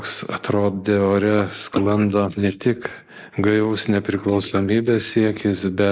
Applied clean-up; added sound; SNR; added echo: neural mask model Resemble Enhance denoiser.